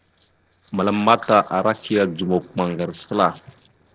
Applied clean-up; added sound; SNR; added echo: neural separator model SepFormer DNS4.